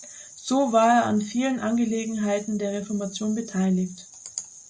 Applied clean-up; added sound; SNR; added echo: none; none; none; none.